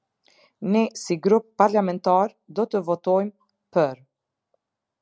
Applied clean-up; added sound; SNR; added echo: none; none; none; none.